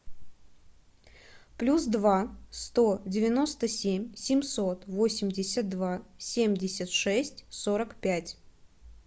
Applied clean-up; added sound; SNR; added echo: none; none; none; none.